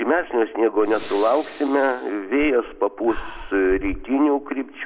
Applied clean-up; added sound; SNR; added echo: none; Breathing; 15 dB; none.